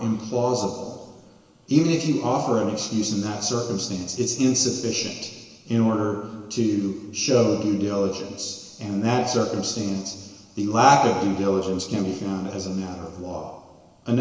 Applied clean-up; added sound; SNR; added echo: none; none; none; reverberation time 1.5 s.